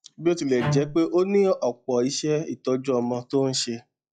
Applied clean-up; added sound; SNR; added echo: classical method log-MMSE.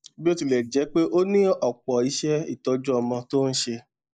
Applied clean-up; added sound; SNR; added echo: neural mask model Resemble Enhance denoiser.